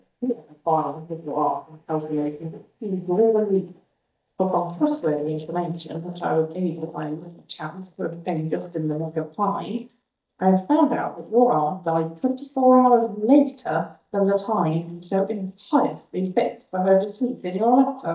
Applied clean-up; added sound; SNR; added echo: neural mask model DeepFilterNet 3.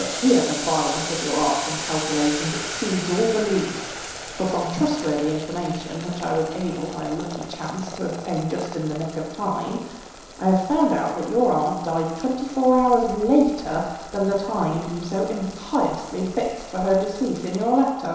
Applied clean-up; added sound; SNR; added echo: none; Boiling; 11 dB; reverberation time 1.0 s.